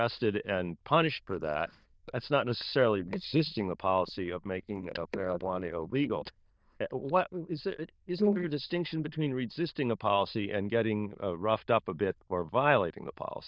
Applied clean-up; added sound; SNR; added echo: neural diffusion model UNIVERSE++.